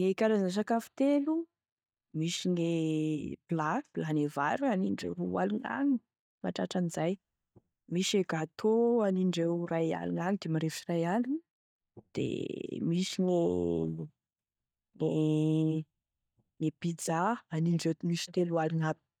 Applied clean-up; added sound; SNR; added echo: neural mask model DeepFilterNet 3.